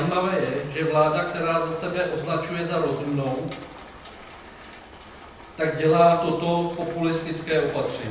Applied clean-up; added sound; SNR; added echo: none; Rain; 17 dB; reverberation time 0.8 s.